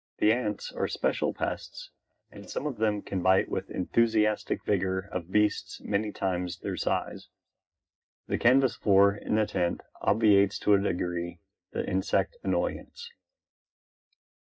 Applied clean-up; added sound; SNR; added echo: neural mask model DeepFilterNet 3.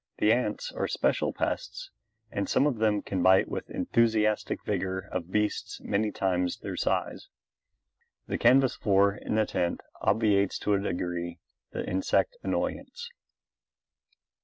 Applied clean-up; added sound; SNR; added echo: none; none; none; none.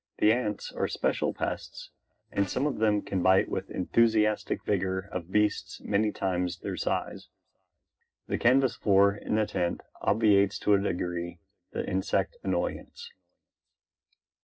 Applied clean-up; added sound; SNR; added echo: neural separator model SepFormer DNS4.